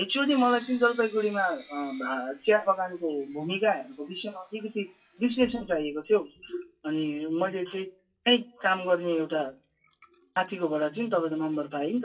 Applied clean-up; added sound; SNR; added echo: classical method WPE with log-MMSE.